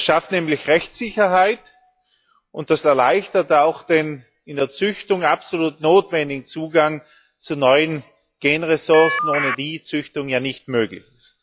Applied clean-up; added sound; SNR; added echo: classical method log-MMSE.